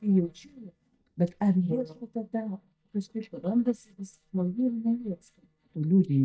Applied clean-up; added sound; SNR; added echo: neural mask model DeepFilterNet 3.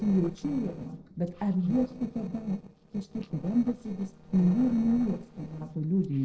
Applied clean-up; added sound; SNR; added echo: neural separator model SepFormer DNS4.